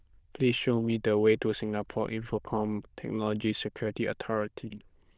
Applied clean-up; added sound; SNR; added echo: neural diffusion model UNIVERSE++.